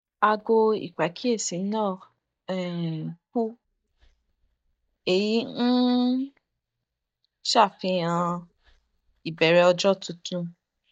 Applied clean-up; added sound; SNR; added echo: neural mask model DeepFilterNet 3.